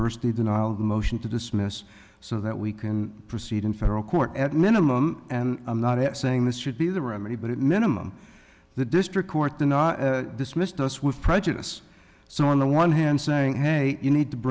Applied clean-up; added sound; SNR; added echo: none; none; none; none.